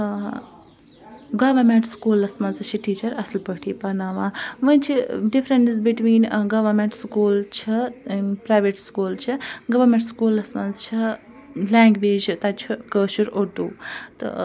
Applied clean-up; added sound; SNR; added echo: none; none; none; none.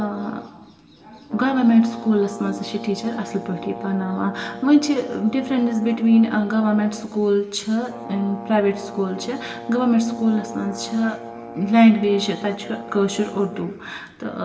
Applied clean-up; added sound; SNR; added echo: none; Brass instrument; 15 dB; reverberation time 1.0 s.